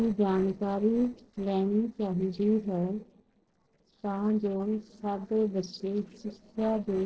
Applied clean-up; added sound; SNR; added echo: neural separator model SepFormer DNS4.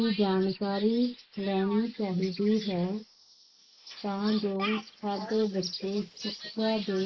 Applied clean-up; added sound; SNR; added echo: neural mask model Resemble Enhance denoiser.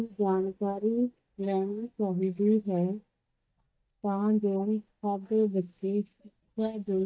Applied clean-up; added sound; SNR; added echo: neural mask model DeepFilterNet 3.